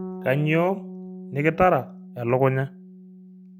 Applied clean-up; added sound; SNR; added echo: none; Bass guitar; 14 dB; none.